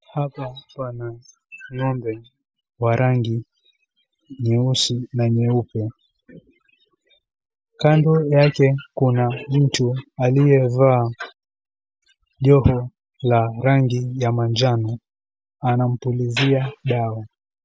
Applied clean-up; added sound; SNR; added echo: none; none; none; none.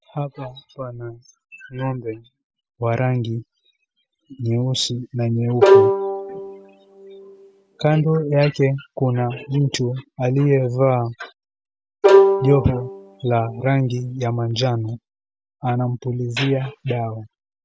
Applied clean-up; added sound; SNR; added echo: none; Bowed string instrument; -4 dB; none.